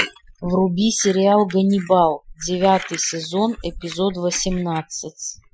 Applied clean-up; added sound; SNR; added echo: classical method Wiener filter.